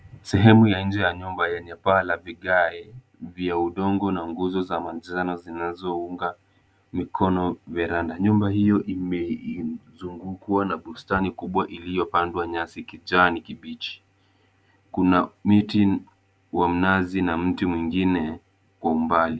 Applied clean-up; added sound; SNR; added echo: none; none; none; none.